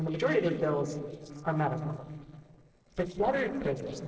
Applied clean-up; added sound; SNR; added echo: neural separator model SepFormer DNS4.